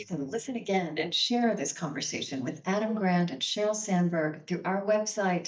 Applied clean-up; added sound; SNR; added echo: neural mask model DeepFilterNet 3.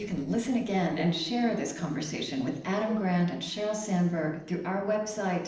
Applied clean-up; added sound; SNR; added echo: neural separator model SepFormer DNS4.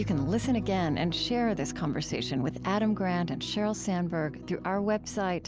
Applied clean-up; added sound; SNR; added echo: none; none; none; none.